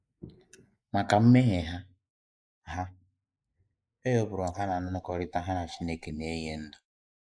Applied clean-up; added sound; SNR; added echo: neural mask model Resemble Enhance denoiser.